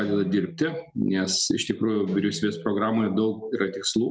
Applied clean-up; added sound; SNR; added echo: none; Guitar; 18 dB; none.